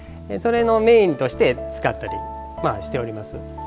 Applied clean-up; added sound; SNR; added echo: none; none; none; none.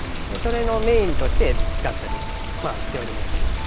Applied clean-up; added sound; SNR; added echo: none; Water; -4 dB; none.